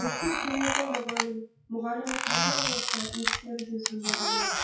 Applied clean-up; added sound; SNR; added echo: classical method WPE with log-MMSE.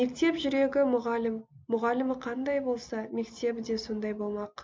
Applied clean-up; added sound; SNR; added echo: none; none; none; none.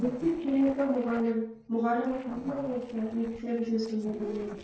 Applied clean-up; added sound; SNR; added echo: neural separator model SepFormer DNS4.